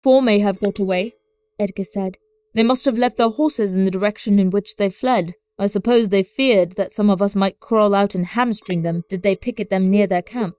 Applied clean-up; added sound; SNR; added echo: neural mask model DeepFilterNet 3.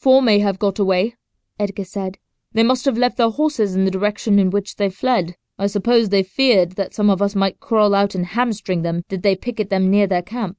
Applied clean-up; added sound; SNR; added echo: none; none; none; none.